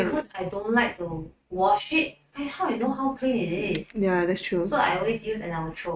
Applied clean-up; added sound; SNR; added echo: neural mask model RNNoise.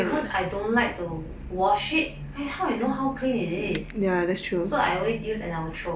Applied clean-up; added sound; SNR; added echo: none; Coin (dropping); 13 dB; none.